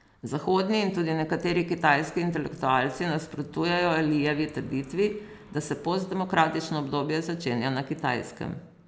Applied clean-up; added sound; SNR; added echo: none; none; none; none.